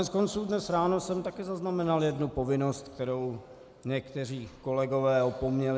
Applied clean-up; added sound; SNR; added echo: none; none; none; none.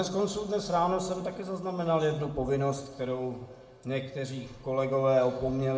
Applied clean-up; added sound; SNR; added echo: none; none; none; reverberation time 0.6 s.